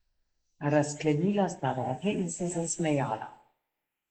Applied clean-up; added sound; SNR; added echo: neural mask model Resemble Enhance denoiser.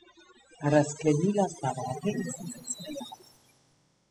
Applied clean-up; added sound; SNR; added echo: classical method spectral subtraction.